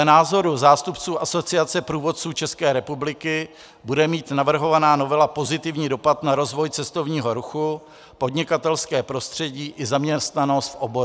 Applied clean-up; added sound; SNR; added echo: none; none; none; none.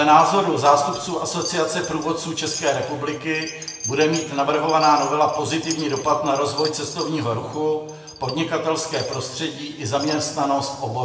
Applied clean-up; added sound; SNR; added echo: none; Wind chime; 15 dB; reverberation time 1.2 s.